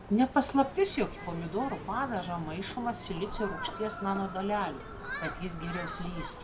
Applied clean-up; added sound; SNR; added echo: none; Ocean + Human group actions; 9 dB; none.